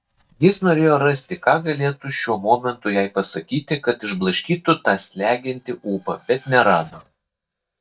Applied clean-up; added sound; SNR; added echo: neural mask model DeepFilterNet 3.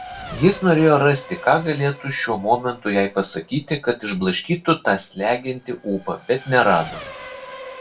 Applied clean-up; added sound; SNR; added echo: none; Race car, auto racing / Accelerating, revving, vroom; 18 dB; reverberation time 0.2 s.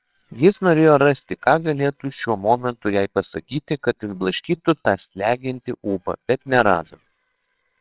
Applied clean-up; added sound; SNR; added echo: neural separator model SepFormer WHAMR!.